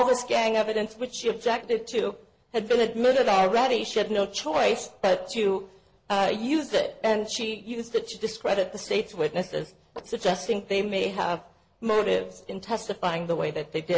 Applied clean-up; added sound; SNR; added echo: neural separator model SepFormer DNS4.